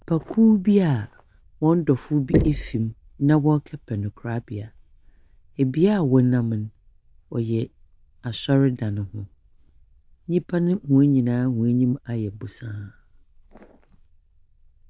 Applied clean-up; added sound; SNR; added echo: neural diffusion model UNIVERSE++.